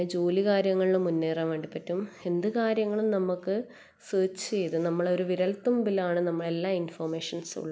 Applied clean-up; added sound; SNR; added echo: none; none; none; none.